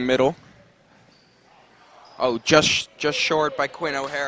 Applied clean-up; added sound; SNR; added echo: none; none; none; none.